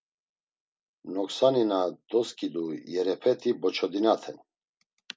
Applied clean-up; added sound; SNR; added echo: none; none; none; none.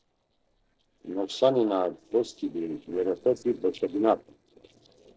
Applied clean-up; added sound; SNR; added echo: neural separator model SepFormer DNS4.